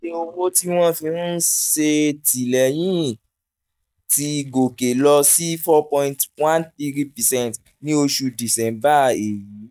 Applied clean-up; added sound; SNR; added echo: neural mask model DeepFilterNet 3.